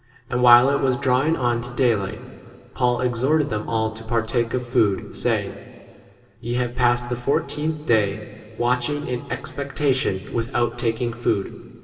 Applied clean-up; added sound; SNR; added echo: none; none; none; reverberation time 2.2 s.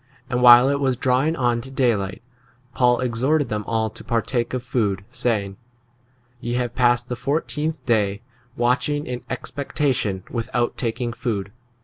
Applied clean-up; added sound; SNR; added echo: none; none; none; none.